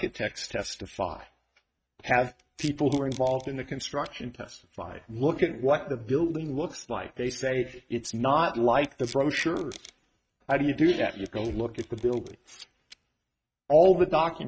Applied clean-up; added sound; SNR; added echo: neural mask model RNNoise.